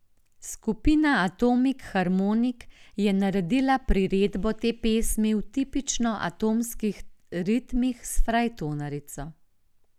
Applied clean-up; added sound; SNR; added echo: none; none; none; none.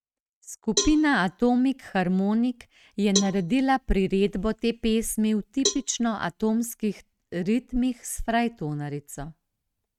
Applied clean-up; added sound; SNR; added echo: neural mask model RNNoise.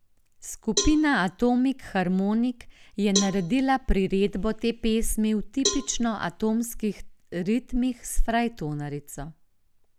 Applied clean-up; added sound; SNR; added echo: none; Cowbell; 10 dB; none.